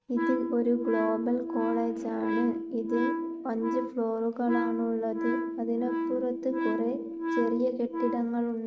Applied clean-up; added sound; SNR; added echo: neural mask model RNNoise.